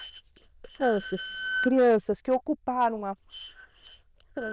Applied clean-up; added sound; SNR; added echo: neural diffusion model UNIVERSE++.